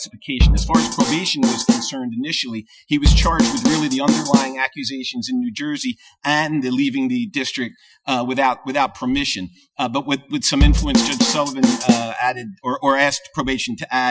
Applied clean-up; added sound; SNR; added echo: classical method Wiener filter.